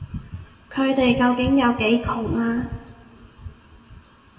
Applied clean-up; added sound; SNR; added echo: none; none; none; reverberation time 1.7 s.